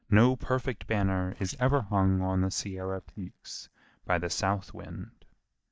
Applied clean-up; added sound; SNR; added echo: neural mask model DeepFilterNet 3.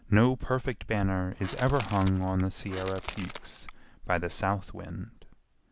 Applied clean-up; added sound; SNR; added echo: none; Crushing / Wood; 13 dB; none.